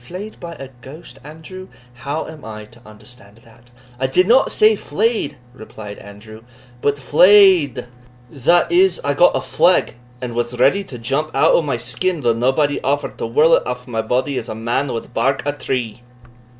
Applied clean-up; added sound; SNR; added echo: none; none; none; none.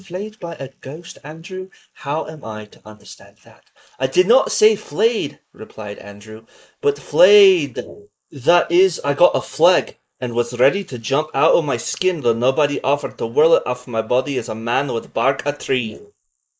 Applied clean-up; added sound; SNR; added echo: neural mask model Resemble Enhance denoiser.